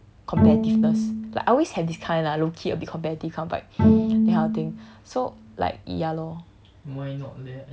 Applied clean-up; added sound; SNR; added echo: none; Bowed string instrument; -4 dB; none.